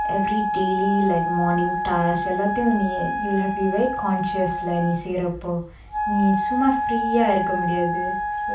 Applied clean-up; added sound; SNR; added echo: none; Wind instrument, woodwind instrument; 2 dB; reverberation time 0.3 s.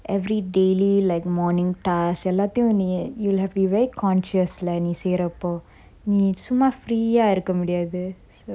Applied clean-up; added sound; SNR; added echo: none; none; none; none.